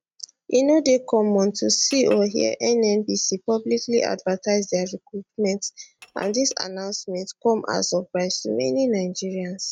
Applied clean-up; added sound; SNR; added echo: neural mask model RNNoise.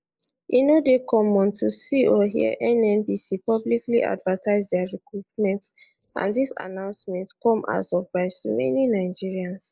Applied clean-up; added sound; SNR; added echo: neural mask model Resemble Enhance denoiser.